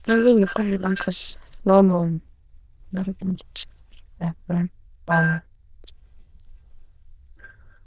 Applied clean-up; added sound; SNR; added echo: neural diffusion model UNIVERSE++.